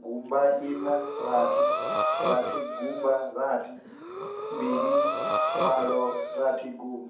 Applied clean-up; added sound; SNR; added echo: none; Breathing; 0 dB; reverberation time 0.6 s.